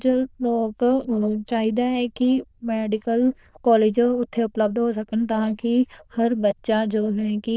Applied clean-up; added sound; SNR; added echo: neural diffusion model UNIVERSE++.